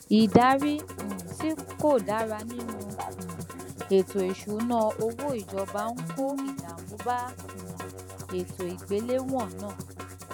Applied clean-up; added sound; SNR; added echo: none; Musical instrument; 10 dB; none.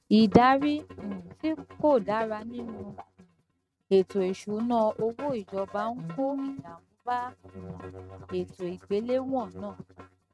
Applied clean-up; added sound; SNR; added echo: neural mask model RNNoise.